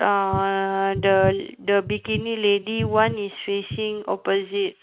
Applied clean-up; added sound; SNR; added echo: neural mask model RNNoise.